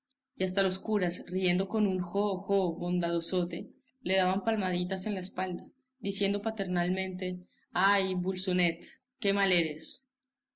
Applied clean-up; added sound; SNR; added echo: none; none; none; none.